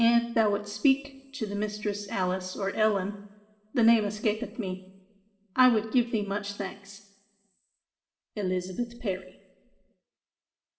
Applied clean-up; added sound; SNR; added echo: none; none; none; reverberation time 1.0 s.